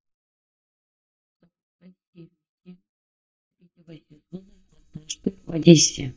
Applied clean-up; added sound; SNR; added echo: neural mask model DeepFilterNet 3.